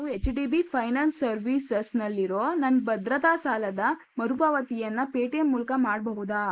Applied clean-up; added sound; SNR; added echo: neural mask model Resemble Enhance denoiser.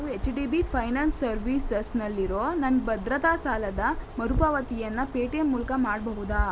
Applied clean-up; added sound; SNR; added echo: none; Cricket; 6 dB; none.